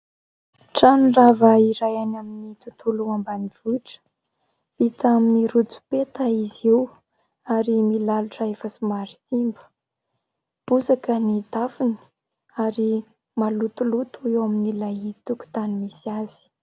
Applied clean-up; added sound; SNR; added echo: none; none; none; none.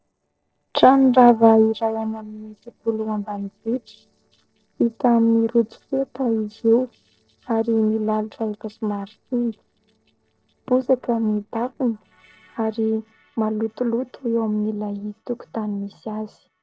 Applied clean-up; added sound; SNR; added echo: neural separator model SepFormer DNS4.